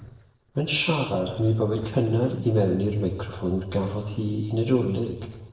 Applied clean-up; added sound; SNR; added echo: neural separator model SepFormer DNS4.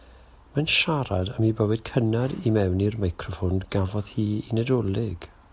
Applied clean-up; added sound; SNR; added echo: none; none; none; none.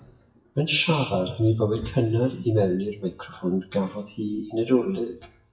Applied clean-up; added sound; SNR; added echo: classical method WPE with log-MMSE.